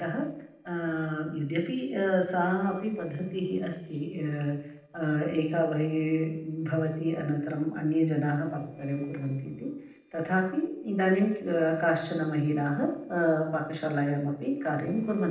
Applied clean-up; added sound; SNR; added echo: neural separator model SepFormer DNS4.